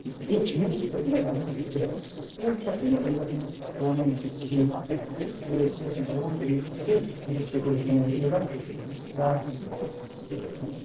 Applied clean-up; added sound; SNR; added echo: neural separator model SepFormer DNS4.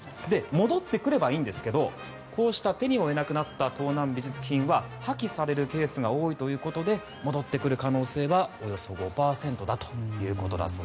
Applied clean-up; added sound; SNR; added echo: none; none; none; none.